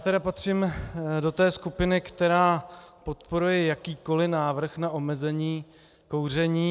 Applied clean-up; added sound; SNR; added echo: none; none; none; none.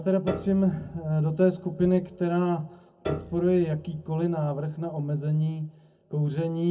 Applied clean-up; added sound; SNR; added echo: none; Piano; 14 dB; reverberation time 0.3 s.